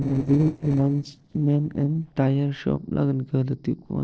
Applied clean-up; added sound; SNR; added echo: neural separator model SepFormer DNS4.